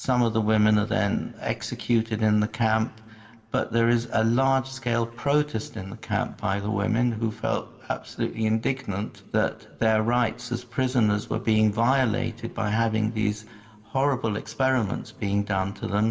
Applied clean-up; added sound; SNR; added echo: none; none; none; reverberation time 3.0 s.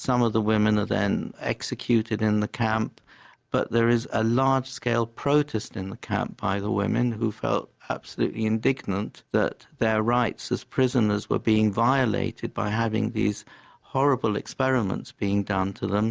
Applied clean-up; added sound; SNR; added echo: none; none; none; none.